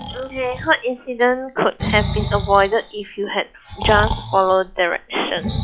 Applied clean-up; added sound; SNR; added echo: classical method log-MMSE.